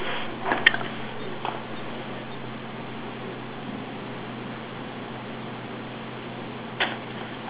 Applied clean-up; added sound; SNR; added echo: none; none; none; none.